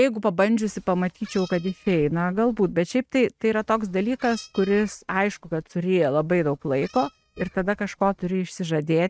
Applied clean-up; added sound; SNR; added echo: neural mask model RNNoise.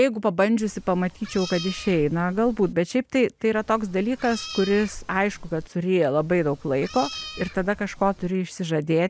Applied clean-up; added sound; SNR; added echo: none; Meow; 15 dB; none.